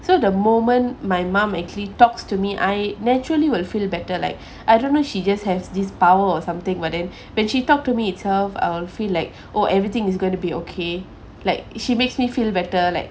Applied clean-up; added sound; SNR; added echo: none; none; none; none.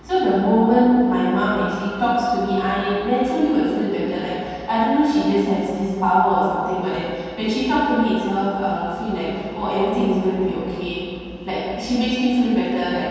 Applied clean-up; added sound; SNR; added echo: none; none; none; reverberation time 2.1 s.